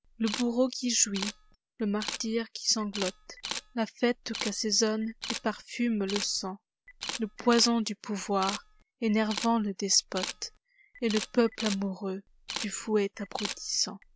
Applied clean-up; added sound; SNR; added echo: none; Camera; 11 dB; none.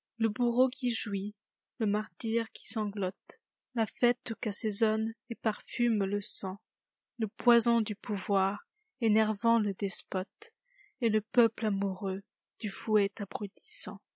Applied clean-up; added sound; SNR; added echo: none; none; none; none.